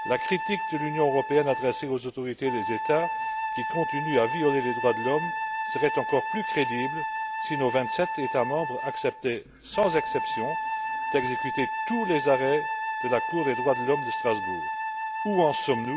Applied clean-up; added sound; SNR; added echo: none; Wind instrument, woodwind instrument; 3 dB; none.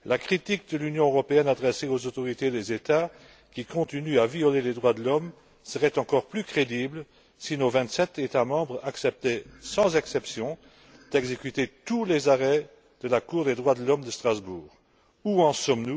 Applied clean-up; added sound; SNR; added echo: none; none; none; none.